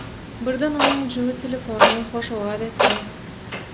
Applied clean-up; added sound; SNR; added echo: none; Clock; -3 dB; none.